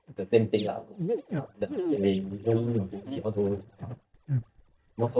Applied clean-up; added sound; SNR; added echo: neural mask model DeepFilterNet 3.